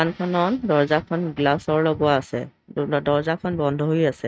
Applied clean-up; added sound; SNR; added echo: neural mask model RNNoise.